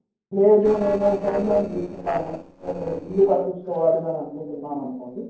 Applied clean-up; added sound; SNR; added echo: neural separator model SepFormer DNS4.